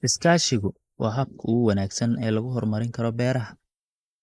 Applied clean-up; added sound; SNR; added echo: neural mask model Resemble Enhance denoiser.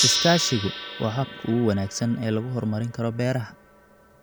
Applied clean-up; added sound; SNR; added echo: none; Gong; 6 dB; none.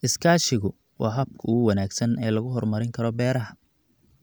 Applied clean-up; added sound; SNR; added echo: none; none; none; none.